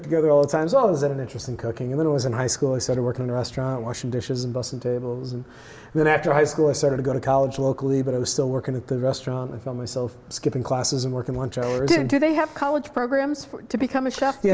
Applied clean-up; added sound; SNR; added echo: none; none; none; none.